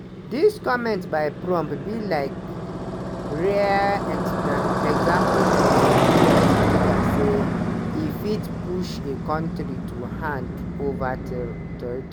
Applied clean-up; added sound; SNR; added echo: none; Motorcycle; -3 dB; none.